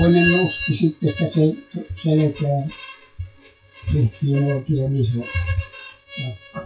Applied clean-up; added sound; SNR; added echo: classical method WPE with log-MMSE.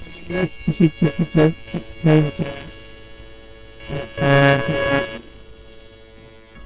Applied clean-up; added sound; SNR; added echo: neural separator model SepFormer WHAMR!.